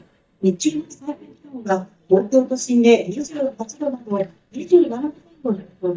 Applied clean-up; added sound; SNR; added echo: neural mask model DeepFilterNet 3.